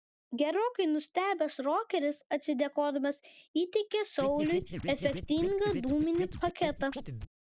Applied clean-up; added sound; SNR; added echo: none; Scratching (performance technique); 8 dB; none.